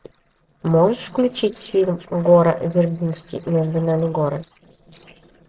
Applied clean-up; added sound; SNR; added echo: neural separator model SepFormer DNS4.